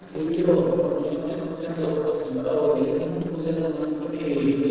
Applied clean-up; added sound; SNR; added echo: neural separator model SepFormer DNS4.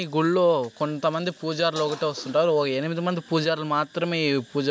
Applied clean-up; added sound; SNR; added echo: none; none; none; none.